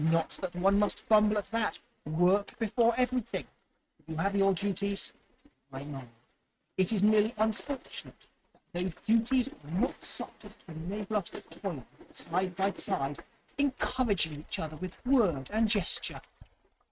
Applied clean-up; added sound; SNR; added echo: neural mask model RNNoise.